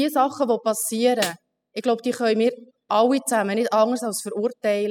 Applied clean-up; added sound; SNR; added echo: classical method spectral subtraction.